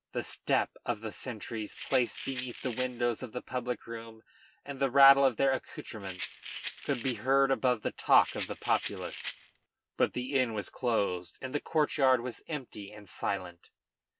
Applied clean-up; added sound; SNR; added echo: none; Rattle; 11 dB; none.